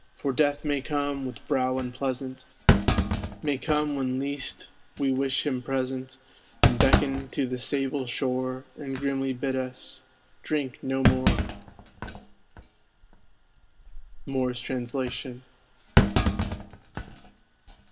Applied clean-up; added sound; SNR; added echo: none; Thump, thud; 0 dB; none.